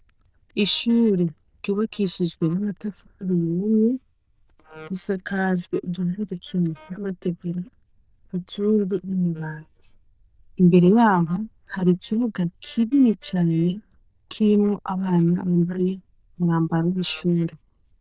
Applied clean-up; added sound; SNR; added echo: neural diffusion model UNIVERSE++.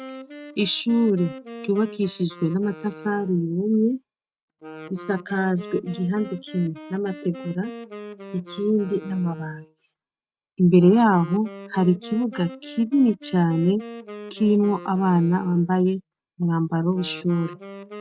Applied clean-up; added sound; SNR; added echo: neural mask model RNNoise.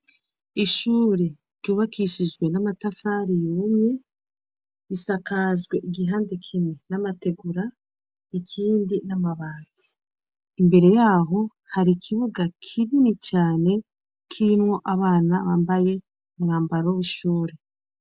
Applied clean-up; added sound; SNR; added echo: none; none; none; none.